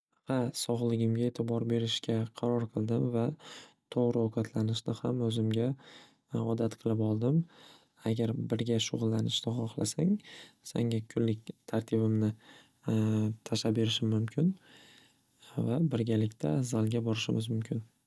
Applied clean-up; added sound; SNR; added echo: none; none; none; none.